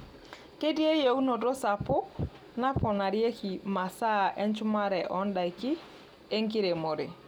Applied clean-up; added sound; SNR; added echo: none; none; none; none.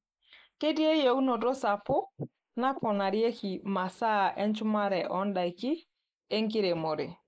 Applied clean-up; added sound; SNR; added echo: neural mask model Resemble Enhance denoiser.